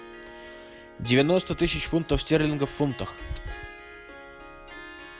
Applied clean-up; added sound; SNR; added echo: none; Harp; 15 dB; none.